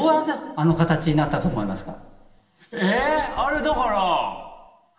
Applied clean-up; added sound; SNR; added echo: none; Knock; 16 dB; reverberation time 1.2 s.